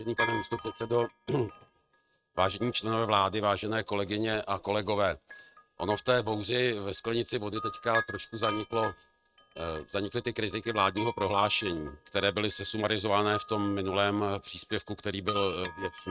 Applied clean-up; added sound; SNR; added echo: neural mask model RNNoise.